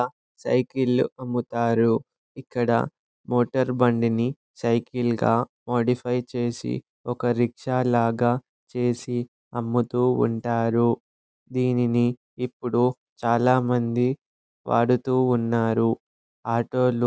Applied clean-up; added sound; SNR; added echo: none; none; none; none.